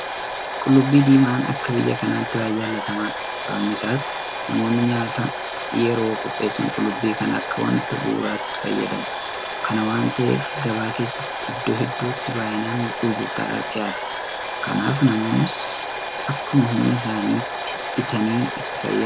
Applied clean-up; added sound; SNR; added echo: none; Domestic sounds, home sounds; 6 dB; none.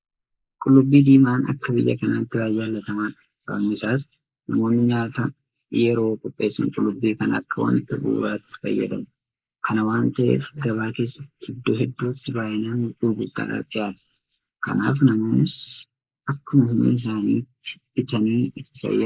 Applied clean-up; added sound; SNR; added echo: neural mask model Resemble Enhance denoiser.